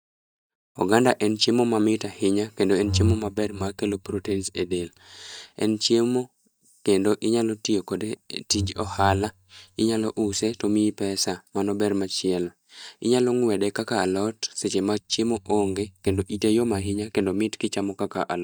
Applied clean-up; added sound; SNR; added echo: neural mask model DeepFilterNet 3.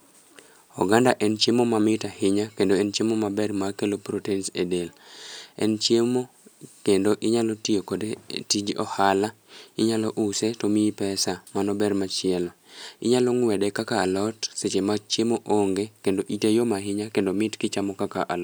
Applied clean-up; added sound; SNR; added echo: none; none; none; none.